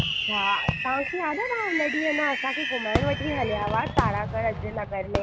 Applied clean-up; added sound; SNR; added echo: none; Fireworks; 0 dB; none.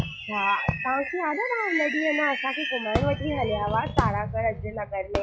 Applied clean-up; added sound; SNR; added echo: classical method log-MMSE.